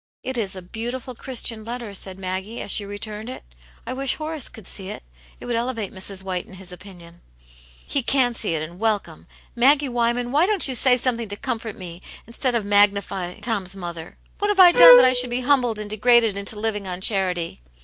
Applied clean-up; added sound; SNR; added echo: neural mask model DeepFilterNet 3.